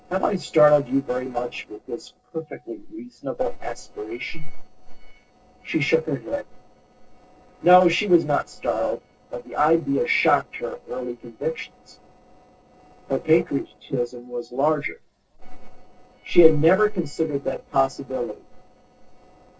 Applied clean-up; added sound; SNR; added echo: neural separator model SepFormer DNS4.